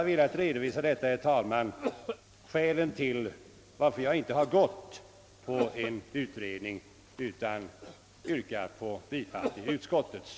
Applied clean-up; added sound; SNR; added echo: none; Cough; 12 dB; none.